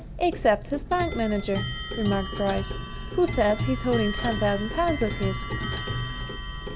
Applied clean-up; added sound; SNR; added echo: none; Clock; 4 dB; none.